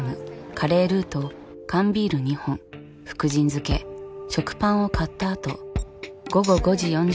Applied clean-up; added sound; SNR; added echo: none; none; none; none.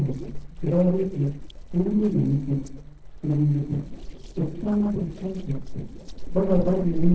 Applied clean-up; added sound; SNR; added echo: neural separator model SepFormer DNS4.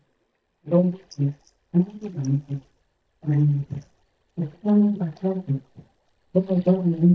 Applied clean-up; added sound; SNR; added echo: neural mask model DeepFilterNet 3.